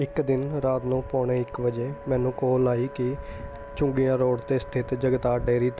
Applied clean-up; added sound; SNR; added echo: none; Wind instrument, woodwind instrument; 17 dB; none.